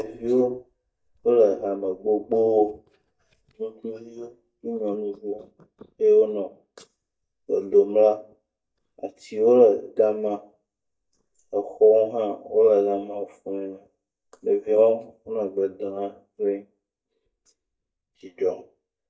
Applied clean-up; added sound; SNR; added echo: neural mask model DeepFilterNet 3.